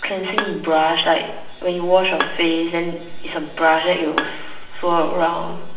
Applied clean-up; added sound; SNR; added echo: none; Bowed string instrument; 11 dB; reverberation time 0.9 s.